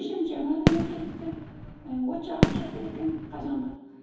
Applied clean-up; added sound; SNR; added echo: none; Fireworks; -2 dB; reverberation time 2.2 s.